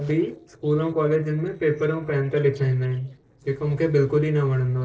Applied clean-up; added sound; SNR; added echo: neural separator model SepFormer DNS4.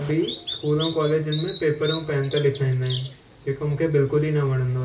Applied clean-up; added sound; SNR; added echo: none; Bird vocalization, bird call, bird song; 10 dB; reverberation time 0.2 s.